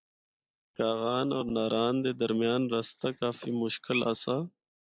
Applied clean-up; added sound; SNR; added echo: neural mask model Resemble Enhance denoiser.